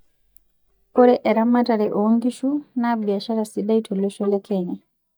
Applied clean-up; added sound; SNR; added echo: neural mask model DeepFilterNet 3.